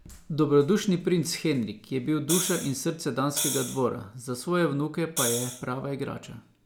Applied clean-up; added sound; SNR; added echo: none; Hi-hat; 5 dB; none.